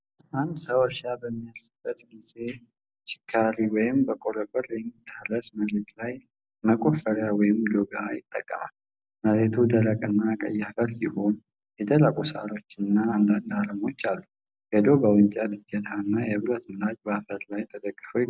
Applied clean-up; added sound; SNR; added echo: none; none; none; none.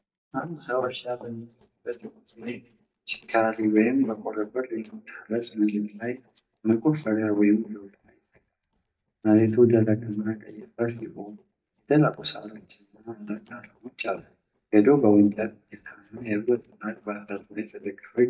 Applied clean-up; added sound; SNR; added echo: neural mask model DeepFilterNet 3.